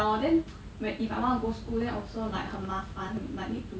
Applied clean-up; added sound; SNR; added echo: none; none; none; none.